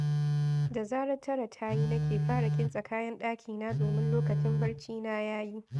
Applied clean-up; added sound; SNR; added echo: neural mask model RNNoise.